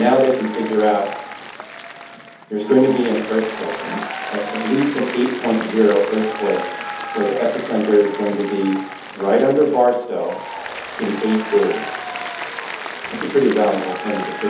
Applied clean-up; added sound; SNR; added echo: none; Applause; 10 dB; reverberation time 0.6 s.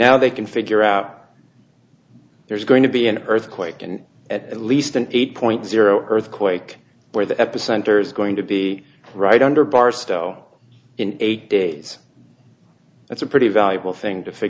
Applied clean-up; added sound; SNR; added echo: none; none; none; none.